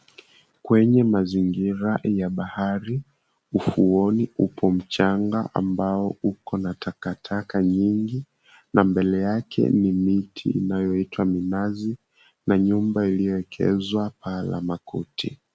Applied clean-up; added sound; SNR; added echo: none; none; none; none.